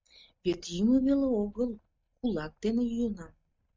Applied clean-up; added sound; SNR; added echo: neural mask model RNNoise.